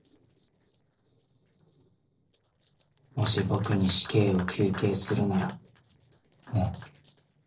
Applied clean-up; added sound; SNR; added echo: neural separator model SepFormer DNS4.